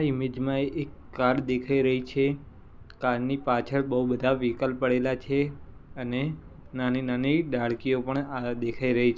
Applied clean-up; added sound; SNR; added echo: none; Thunder; 18 dB; none.